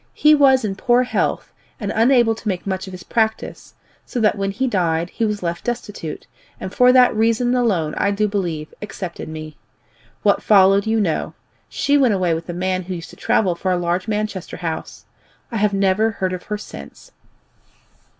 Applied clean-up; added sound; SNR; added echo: none; none; none; none.